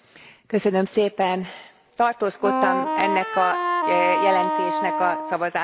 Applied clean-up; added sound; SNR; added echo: none; Wind instrument, woodwind instrument; 0 dB; none.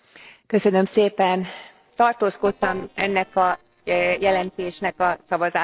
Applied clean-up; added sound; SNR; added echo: neural separator model SepFormer DNS4.